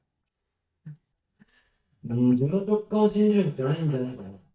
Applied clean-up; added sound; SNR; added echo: neural mask model DeepFilterNet 3.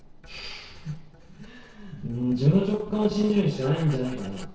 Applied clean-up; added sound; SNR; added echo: neural separator model SepFormer DNS4.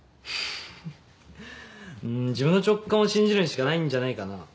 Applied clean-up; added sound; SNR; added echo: none; none; none; none.